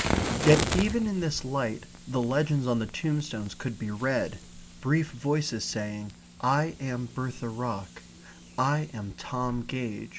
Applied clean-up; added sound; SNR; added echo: none; Fire; 8 dB; none.